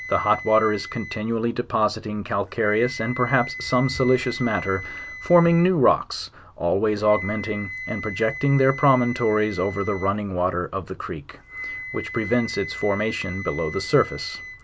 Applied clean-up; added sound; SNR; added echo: none; Wind instrument, woodwind instrument; 13 dB; none.